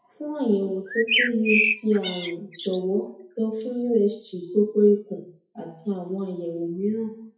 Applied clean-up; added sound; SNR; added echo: classical method WPE with log-MMSE.